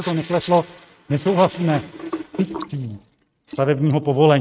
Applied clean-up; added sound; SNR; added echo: neural mask model RNNoise.